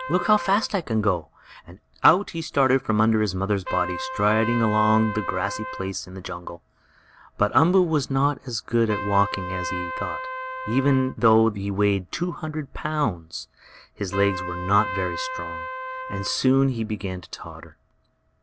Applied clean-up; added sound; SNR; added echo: none; Trumpet; 11 dB; none.